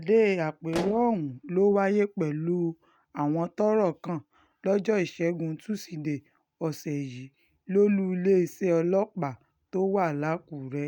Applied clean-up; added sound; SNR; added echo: neural mask model RNNoise.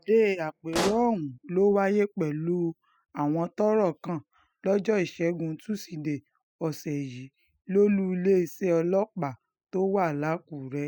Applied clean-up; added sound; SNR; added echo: classical method spectral subtraction.